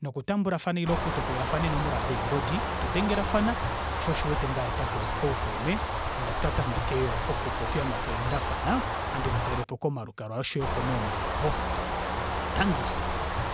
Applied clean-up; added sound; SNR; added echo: none; Bird; -1 dB; none.